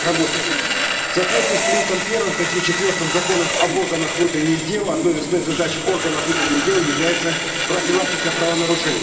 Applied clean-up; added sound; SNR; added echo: none; Sawing; 1 dB; reverberation time 2.4 s.